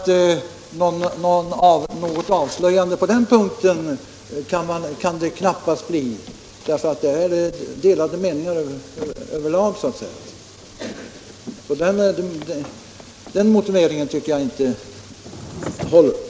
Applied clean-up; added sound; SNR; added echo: none; none; none; none.